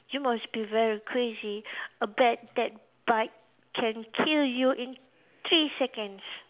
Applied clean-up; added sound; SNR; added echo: none; none; none; none.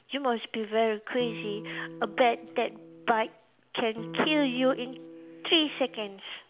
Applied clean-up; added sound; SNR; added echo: none; Electric guitar; 14 dB; none.